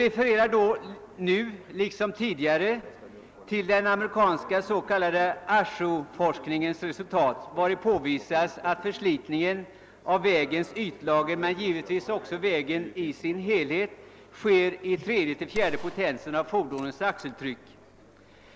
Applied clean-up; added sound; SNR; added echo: none; Gunshot, gunfire; 14 dB; none.